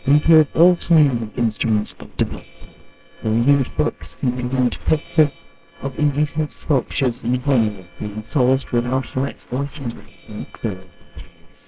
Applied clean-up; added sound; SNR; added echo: neural separator model SepFormer WHAMR!.